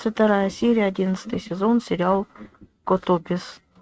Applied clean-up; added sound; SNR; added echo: neural mask model RNNoise.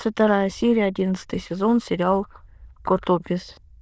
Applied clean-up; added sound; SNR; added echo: neural diffusion model UNIVERSE++.